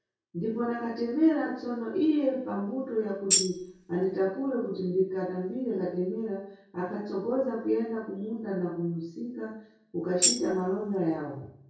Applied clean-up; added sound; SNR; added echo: none; Tambourine; -1 dB; reverberation time 0.6 s.